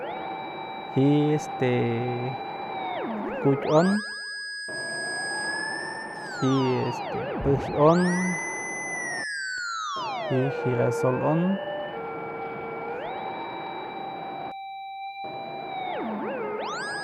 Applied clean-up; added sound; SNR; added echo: none; Musical instrument + Wind; 3 dB; none.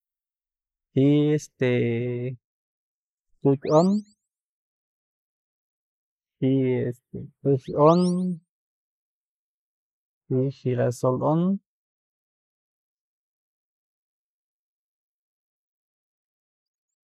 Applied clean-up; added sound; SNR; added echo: neural mask model Resemble Enhance denoiser.